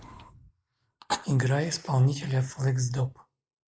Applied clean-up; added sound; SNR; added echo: neural mask model Resemble Enhance denoiser.